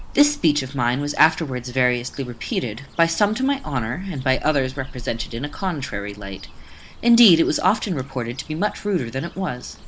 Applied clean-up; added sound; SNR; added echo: none; Cricket / Bird; 15 dB; none.